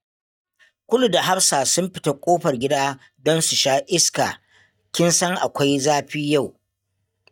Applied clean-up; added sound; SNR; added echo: neural mask model DeepFilterNet 3.